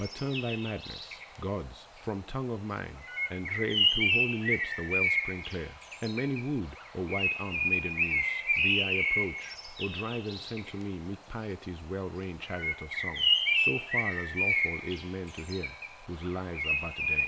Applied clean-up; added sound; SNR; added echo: none; Bird; -4 dB; none.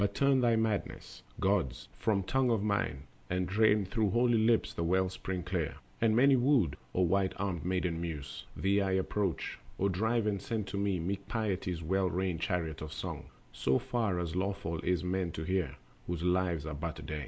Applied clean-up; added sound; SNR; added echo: none; none; none; none.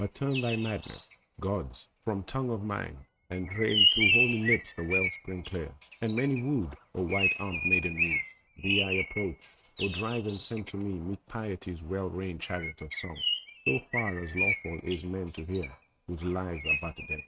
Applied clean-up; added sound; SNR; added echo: neural mask model RNNoise.